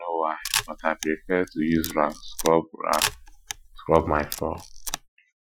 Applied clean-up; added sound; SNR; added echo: classical method Wiener filter.